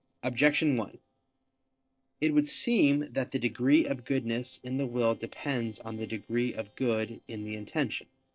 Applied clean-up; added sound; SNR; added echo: neural separator model SepFormer DNS4.